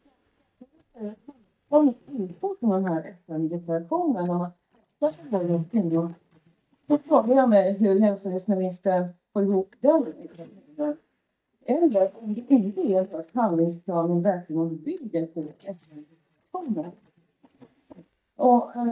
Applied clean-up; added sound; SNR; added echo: neural mask model DeepFilterNet 3.